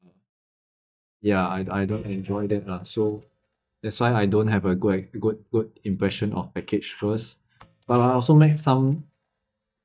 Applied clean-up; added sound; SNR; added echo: neural mask model DeepFilterNet 3.